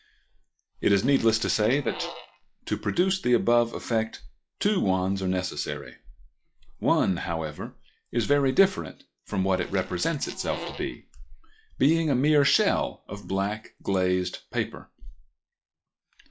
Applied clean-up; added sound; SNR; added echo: classical method log-MMSE.